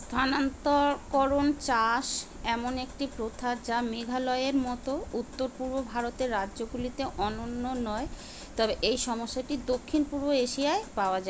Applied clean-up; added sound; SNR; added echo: none; none; none; none.